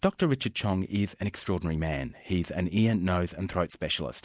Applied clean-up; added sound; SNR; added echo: none; none; none; none.